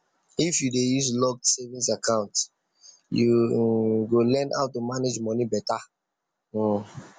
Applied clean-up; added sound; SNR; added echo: none; none; none; none.